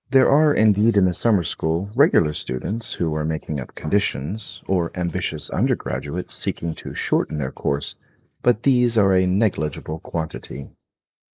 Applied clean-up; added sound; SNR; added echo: neural mask model Resemble Enhance denoiser.